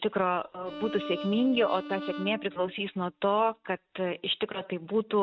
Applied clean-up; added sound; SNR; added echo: neural mask model RNNoise.